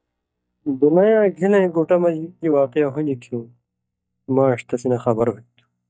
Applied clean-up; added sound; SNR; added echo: neural mask model DeepFilterNet 3.